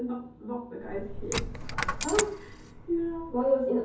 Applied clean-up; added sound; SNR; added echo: none; Coin (dropping); 4 dB; reverberation time 0.6 s.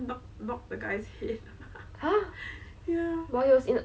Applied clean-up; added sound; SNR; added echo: none; none; none; none.